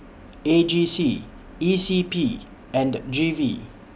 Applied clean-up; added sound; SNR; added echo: none; none; none; none.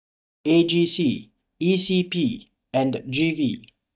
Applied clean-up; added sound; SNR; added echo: neural mask model DeepFilterNet 3.